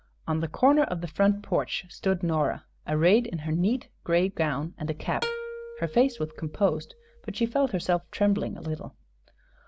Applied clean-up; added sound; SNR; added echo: none; Plucked string instrument; 13 dB; none.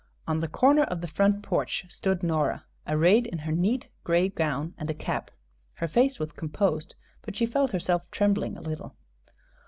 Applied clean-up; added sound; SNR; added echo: none; none; none; none.